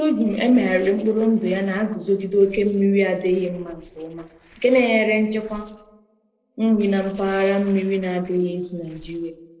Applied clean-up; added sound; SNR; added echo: neural separator model SepFormer DNS4.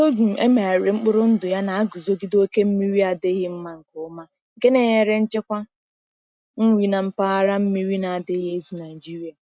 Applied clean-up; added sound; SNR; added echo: none; none; none; none.